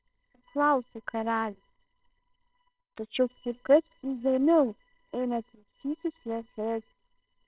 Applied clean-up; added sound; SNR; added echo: neural separator model SepFormer WHAMR!.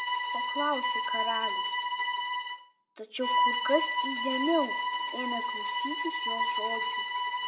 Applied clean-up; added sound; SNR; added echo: none; Bowed string instrument; -4 dB; reverberation time 1.4 s.